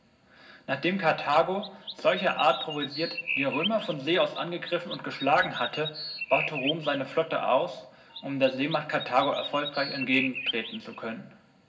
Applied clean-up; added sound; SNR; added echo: none; Chirp, tweet; 8 dB; reverberation time 0.4 s.